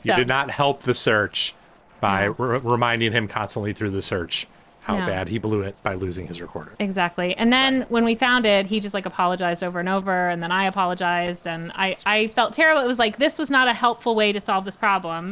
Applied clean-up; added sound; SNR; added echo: neural separator model SepFormer DNS4.